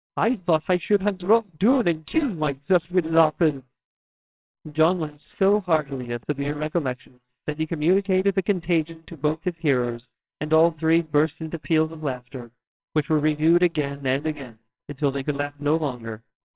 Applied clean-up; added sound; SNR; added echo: neural separator model SepFormer WHAMR!.